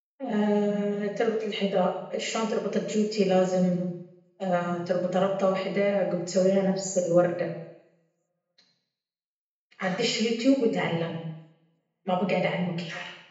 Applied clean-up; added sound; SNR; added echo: none; none; none; reverberation time 0.8 s.